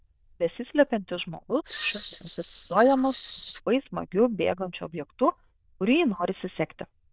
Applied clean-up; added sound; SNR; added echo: neural diffusion model UNIVERSE++.